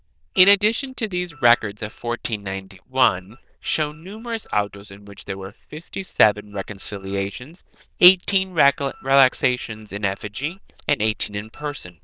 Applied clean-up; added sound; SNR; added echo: neural diffusion model UNIVERSE++.